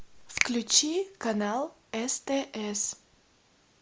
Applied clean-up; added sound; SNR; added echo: neural mask model Resemble Enhance denoiser.